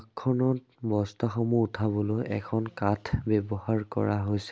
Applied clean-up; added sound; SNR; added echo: none; none; none; none.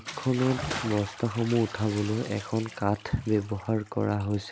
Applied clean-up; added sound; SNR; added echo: none; Bathtub (filling or washing) / Splash, splatter; 12 dB; none.